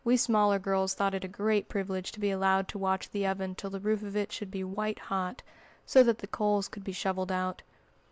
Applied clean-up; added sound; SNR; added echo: none; none; none; none.